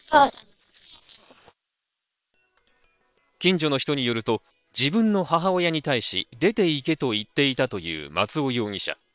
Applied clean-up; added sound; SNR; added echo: neural separator model SepFormer WHAM!.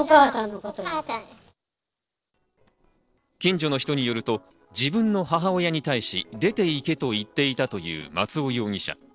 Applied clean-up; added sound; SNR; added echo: neural separator model SepFormer DNS4.